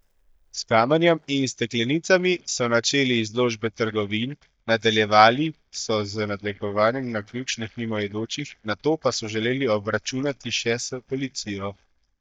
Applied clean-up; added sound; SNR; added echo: neural mask model DeepFilterNet 3.